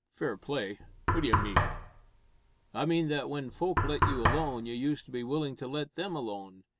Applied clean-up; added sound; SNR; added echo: none; Knock; -1 dB; none.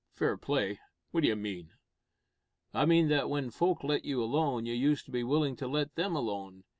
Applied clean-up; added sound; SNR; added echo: none; none; none; none.